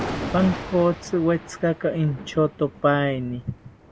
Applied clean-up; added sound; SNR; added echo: none; Thunder; 11 dB; none.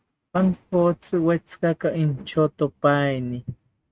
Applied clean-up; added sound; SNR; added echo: neural mask model RNNoise.